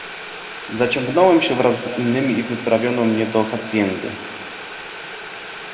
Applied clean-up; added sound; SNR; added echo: none; Boiling; 12 dB; reverberation time 1.8 s.